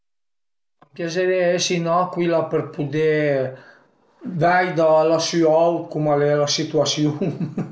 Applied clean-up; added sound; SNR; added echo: none; none; none; none.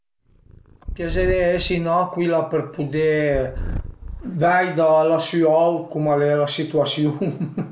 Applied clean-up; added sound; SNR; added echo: none; Purr; 11 dB; none.